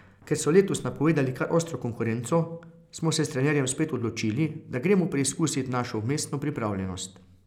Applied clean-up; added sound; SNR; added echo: none; none; none; none.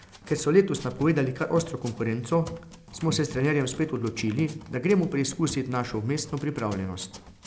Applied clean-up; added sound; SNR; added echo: none; Run; 17 dB; none.